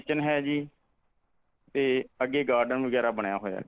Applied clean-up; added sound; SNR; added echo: neural separator model SepFormer DNS4.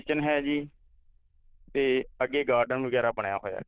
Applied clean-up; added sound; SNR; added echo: neural diffusion model UNIVERSE++.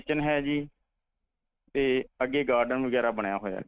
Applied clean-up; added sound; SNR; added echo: neural mask model RNNoise.